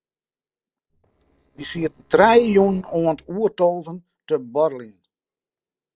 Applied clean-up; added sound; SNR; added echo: neural separator model SepFormer DNS4.